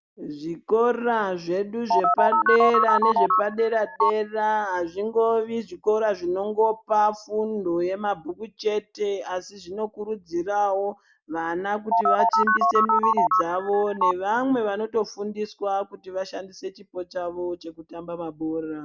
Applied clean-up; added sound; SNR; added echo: none; Telephone; -4 dB; none.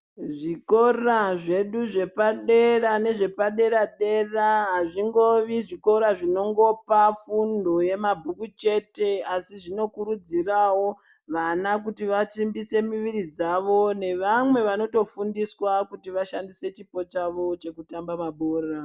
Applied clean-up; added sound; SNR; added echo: none; none; none; none.